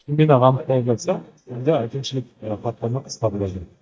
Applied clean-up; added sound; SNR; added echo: neural mask model DeepFilterNet 3.